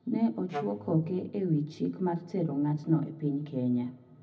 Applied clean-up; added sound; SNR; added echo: none; Wind instrument, woodwind instrument; 9 dB; reverberation time 0.4 s.